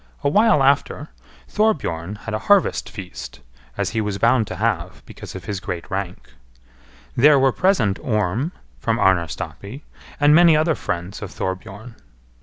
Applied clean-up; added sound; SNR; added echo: none; none; none; none.